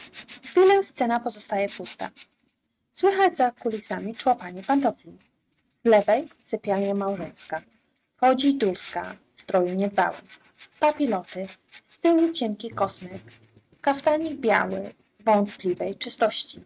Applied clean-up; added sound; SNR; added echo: neural mask model RNNoise.